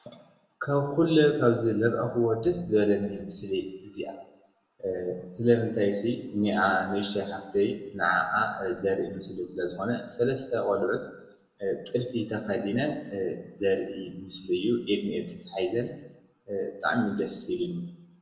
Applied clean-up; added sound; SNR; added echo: none; none; none; reverberation time 0.8 s.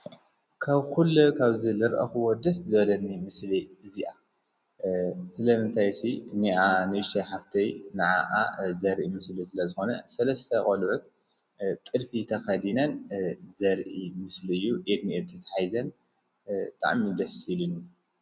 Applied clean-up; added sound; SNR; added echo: none; none; none; none.